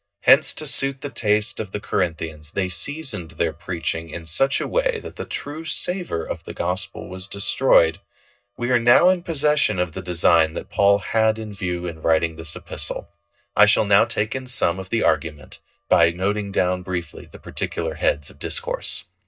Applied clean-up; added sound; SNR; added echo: neural mask model DeepFilterNet 3.